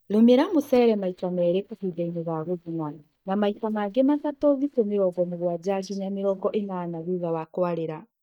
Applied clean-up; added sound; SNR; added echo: neural mask model DeepFilterNet 3.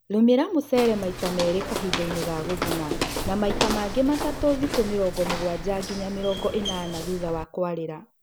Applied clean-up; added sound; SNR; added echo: none; Walk, footsteps; 6 dB; none.